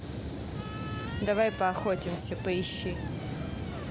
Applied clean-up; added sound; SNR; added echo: none; Squeak; 14 dB; none.